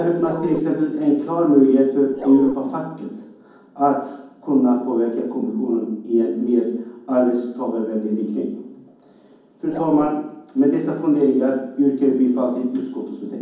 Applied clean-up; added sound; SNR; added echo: none; Bark; 11 dB; reverberation time 1.2 s.